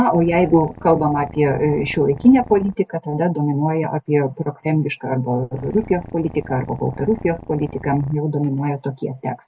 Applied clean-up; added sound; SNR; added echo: none; Purr; 16 dB; none.